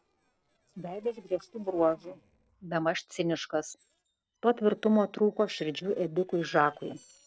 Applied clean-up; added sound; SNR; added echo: neural separator model SepFormer DNS4.